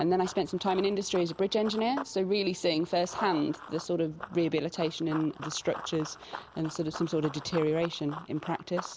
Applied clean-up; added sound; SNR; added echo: none; Run; 14 dB; none.